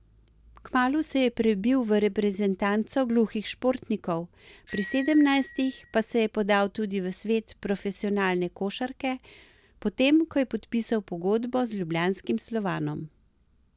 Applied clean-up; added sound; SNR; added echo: none; Bicycle bell; 13 dB; none.